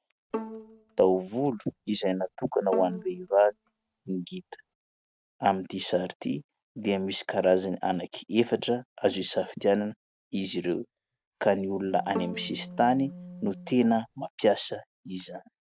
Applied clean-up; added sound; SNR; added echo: neural mask model RNNoise.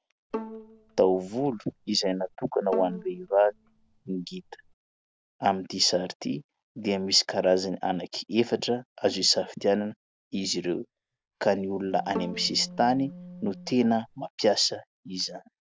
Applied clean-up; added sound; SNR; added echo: none; Bowed string instrument + Wind instrument, woodwind instrument; 14 dB; none.